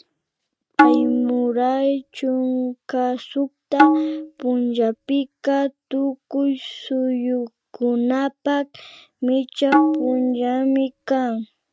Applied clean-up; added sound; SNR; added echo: neural mask model RNNoise.